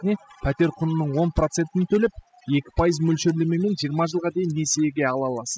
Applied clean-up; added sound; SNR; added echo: classical method spectral subtraction.